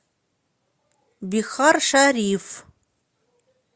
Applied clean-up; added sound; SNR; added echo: none; none; none; none.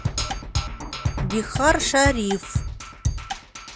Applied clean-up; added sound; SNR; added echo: none; Percussion; 2 dB; none.